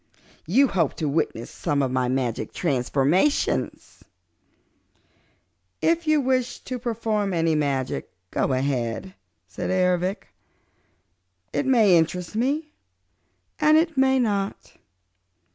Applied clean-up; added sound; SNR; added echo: none; none; none; none.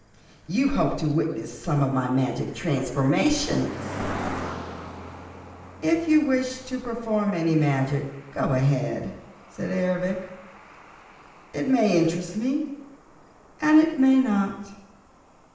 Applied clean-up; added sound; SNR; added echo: none; Cricket; 15 dB; reverberation time 0.8 s.